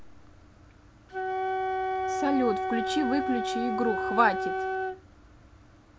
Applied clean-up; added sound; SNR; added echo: none; Wind instrument, woodwind instrument; 0 dB; none.